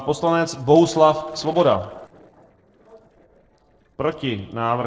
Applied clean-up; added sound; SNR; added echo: neural separator model SepFormer DNS4.